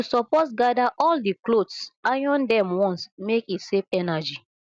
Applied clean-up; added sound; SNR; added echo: none; none; none; none.